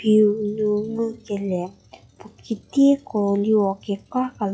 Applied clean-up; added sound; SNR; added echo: classical method log-MMSE.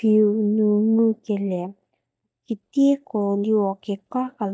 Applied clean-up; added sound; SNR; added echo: neural mask model DeepFilterNet 3.